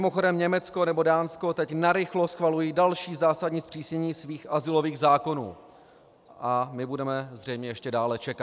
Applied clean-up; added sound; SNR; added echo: none; none; none; none.